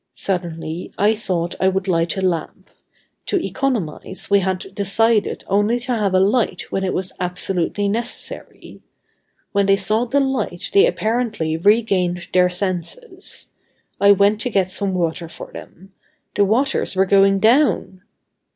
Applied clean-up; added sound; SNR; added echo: none; none; none; none.